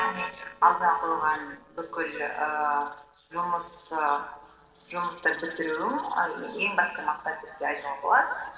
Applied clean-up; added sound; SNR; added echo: neural separator model SepFormer DNS4.